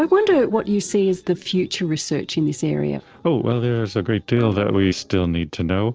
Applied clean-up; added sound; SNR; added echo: neural separator model SepFormer DNS4.